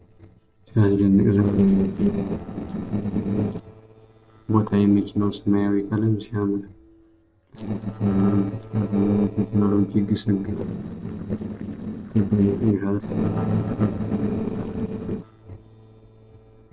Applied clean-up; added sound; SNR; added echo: neural separator model SepFormer DNS4.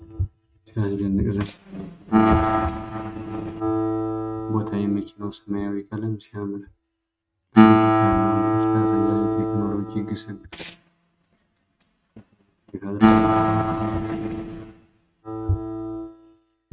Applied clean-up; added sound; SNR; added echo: neural mask model RNNoise.